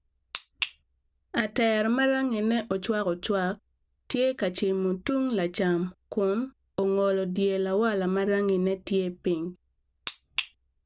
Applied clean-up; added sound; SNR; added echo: none; none; none; none.